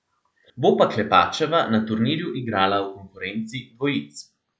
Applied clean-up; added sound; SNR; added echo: none; none; none; none.